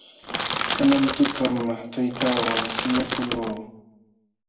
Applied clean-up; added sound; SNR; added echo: none; Crushing; 1 dB; reverberation time 0.7 s.